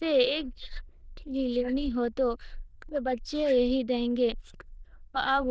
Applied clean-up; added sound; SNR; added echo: neural diffusion model UNIVERSE++.